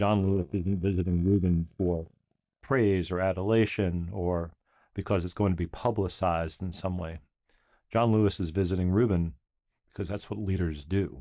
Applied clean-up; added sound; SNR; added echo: neural mask model DeepFilterNet 3.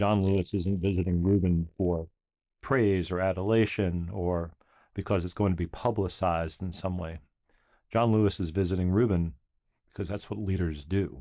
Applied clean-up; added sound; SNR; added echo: neural mask model Resemble Enhance denoiser.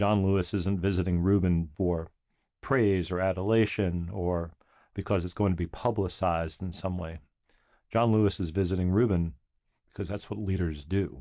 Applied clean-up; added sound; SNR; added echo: none; none; none; none.